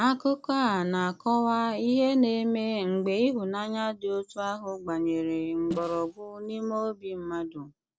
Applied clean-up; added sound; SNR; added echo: neural separator model SepFormer DNS4.